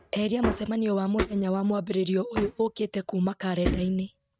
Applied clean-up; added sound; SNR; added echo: neural mask model RNNoise.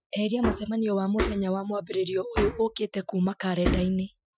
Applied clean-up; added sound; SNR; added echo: classical method Wiener filter.